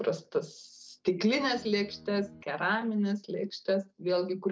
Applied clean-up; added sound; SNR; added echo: none; Guitar; 19 dB; none.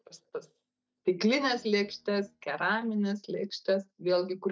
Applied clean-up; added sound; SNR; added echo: neural mask model DeepFilterNet 3.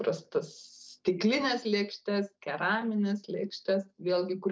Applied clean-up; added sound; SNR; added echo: none; none; none; none.